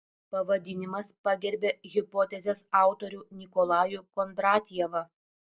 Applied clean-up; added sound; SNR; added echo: none; none; none; none.